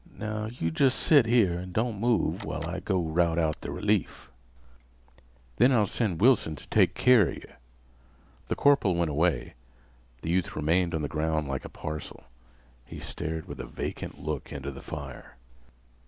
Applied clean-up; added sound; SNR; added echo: none; none; none; none.